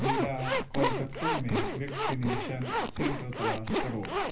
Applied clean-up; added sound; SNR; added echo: none; Zipper (clothing); -4 dB; reverberation time 0.3 s.